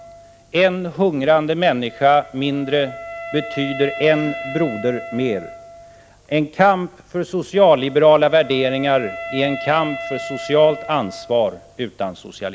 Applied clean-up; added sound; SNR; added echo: none; Wind instrument, woodwind instrument; 14 dB; none.